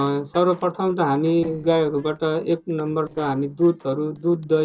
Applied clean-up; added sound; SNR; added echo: neural separator model SepFormer DNS4.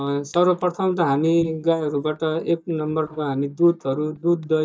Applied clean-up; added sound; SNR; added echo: neural mask model DeepFilterNet 3.